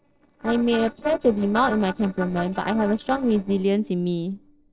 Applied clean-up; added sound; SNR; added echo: neural separator model SepFormer DNS4.